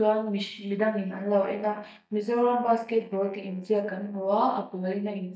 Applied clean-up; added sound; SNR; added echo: neural mask model DeepFilterNet 3.